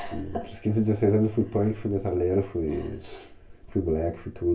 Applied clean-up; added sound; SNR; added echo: none; none; none; reverberation time 0.2 s.